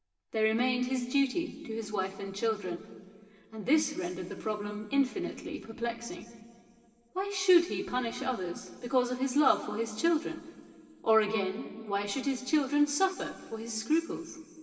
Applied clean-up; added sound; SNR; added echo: none; none; none; reverberation time 2.9 s.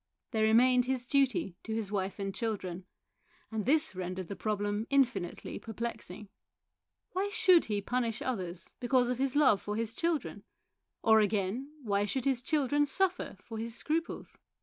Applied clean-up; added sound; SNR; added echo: none; none; none; none.